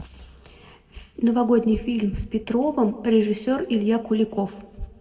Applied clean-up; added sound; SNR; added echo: none; none; none; reverberation time 0.9 s.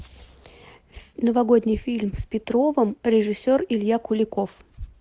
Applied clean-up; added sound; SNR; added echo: none; none; none; none.